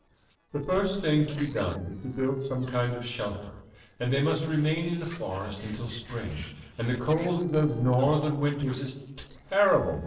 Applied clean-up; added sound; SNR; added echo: neural separator model SepFormer DNS4.